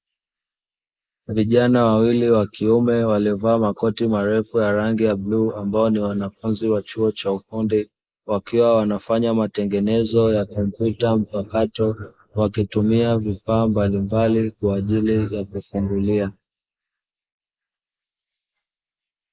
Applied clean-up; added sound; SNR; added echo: neural mask model Resemble Enhance denoiser.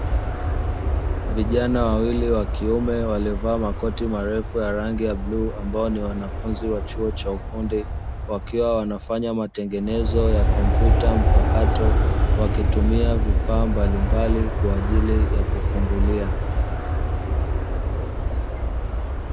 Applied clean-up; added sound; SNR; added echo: none; Aircraft; -4 dB; none.